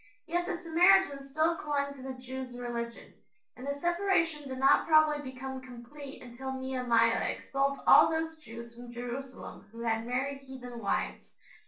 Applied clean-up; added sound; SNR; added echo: none; none; none; reverberation time 0.3 s.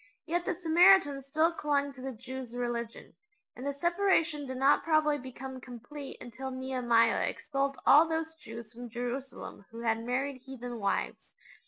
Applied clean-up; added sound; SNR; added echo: none; none; none; none.